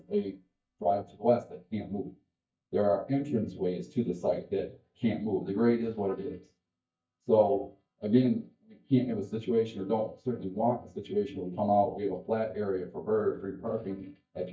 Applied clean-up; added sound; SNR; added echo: neural mask model DeepFilterNet 3.